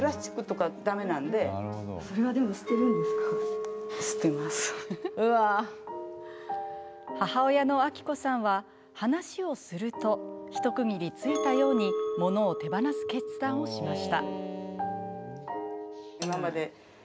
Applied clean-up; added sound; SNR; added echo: none; Chink, clink; 7 dB; none.